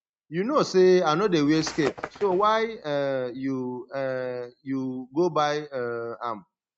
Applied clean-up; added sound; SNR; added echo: neural mask model RNNoise.